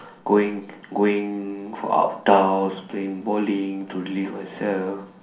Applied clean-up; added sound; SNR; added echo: none; none; none; reverberation time 0.6 s.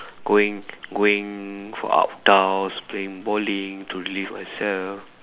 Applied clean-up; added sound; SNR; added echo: none; none; none; none.